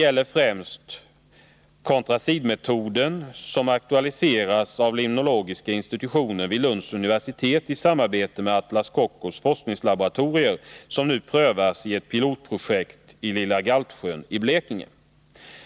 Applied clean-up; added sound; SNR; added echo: none; none; none; none.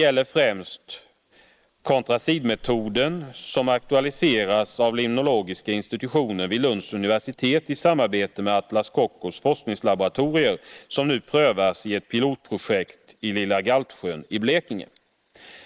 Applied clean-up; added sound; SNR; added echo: neural mask model Resemble Enhance denoiser.